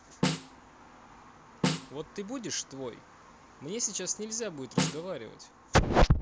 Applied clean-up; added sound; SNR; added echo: none; Snare drum; 3 dB; none.